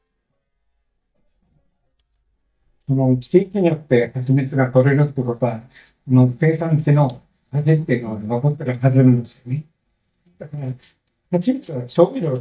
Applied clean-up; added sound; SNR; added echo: neural mask model DeepFilterNet 3.